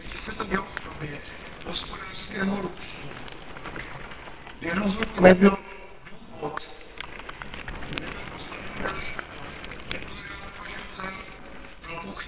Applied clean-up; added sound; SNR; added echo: neural separator model SepFormer WHAMR!.